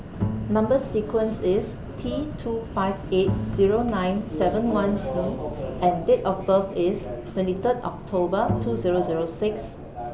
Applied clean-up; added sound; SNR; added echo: none; Bowed string instrument + Subway, metro, underground; 6 dB; none.